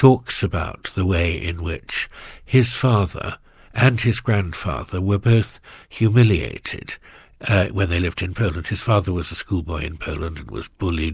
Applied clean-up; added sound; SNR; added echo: none; none; none; none.